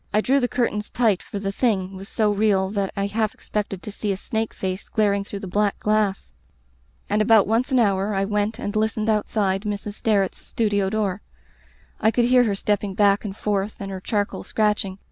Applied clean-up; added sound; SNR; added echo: none; none; none; none.